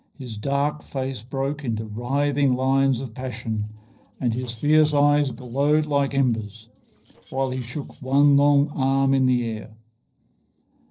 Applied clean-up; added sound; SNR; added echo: neural separator model SepFormer DNS4.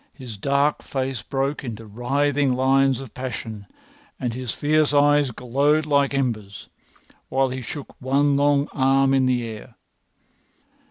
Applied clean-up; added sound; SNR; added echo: none; none; none; none.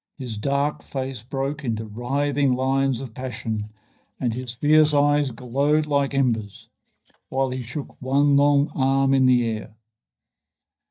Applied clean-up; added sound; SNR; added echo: neural mask model DeepFilterNet 3.